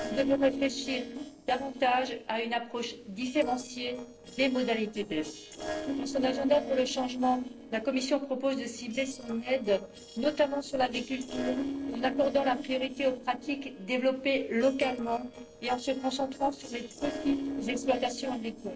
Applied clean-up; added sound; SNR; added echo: neural separator model SepFormer DNS4.